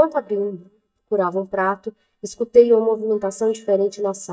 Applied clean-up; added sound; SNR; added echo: neural mask model DeepFilterNet 3.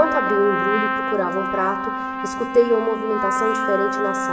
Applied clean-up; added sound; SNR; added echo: none; Trumpet; 1 dB; reverberation time 2.7 s.